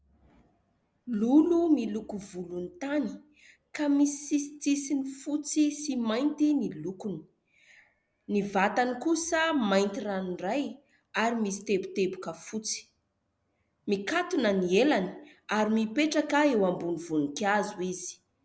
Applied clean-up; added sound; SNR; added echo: none; none; none; none.